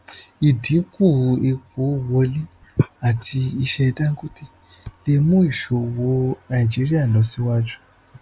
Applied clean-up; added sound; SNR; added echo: none; none; none; none.